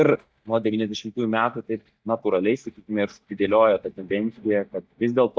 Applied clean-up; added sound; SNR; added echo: neural mask model DeepFilterNet 3.